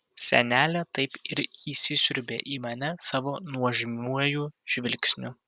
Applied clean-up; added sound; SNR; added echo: none; none; none; none.